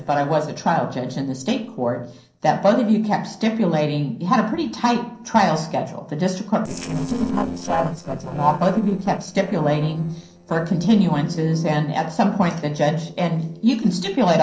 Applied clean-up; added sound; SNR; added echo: neural separator model SepFormer DNS4.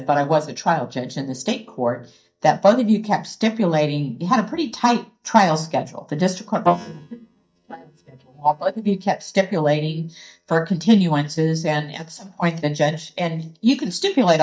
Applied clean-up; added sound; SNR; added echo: neural mask model DeepFilterNet 3.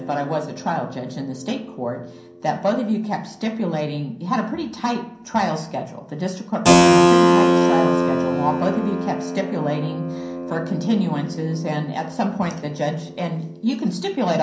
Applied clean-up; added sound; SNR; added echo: none; Keyboard (musical); -2 dB; reverberation time 0.6 s.